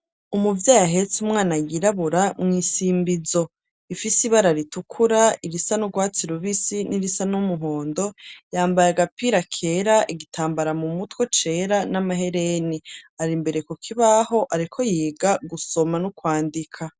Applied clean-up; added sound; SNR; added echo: none; none; none; none.